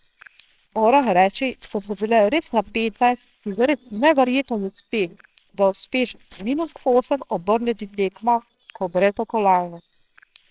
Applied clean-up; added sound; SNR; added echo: neural separator model SepFormer WHAMR!.